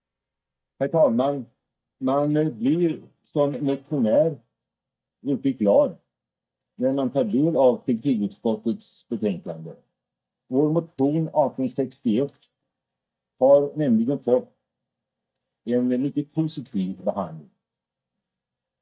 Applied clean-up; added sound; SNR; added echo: neural mask model DeepFilterNet 3.